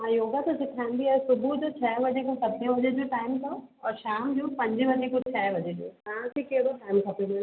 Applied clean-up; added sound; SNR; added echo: none; none; none; none.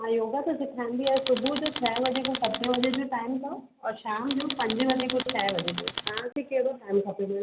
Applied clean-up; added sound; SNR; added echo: none; Tools; 3 dB; none.